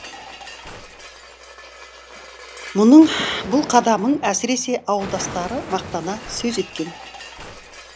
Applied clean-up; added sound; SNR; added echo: none; Explosion; 15 dB; none.